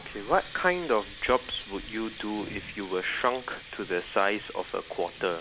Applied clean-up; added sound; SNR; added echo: none; Water tap, faucet; 15 dB; none.